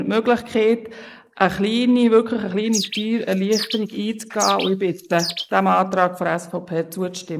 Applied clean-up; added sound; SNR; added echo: neural mask model Resemble Enhance denoiser.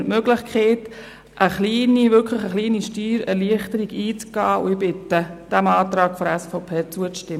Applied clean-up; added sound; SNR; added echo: none; none; none; none.